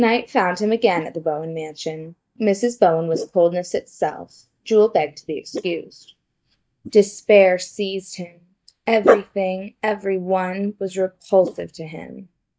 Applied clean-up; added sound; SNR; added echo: neural mask model DeepFilterNet 3.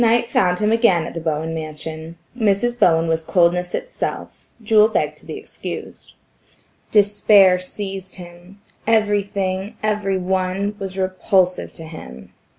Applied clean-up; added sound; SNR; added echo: none; none; none; none.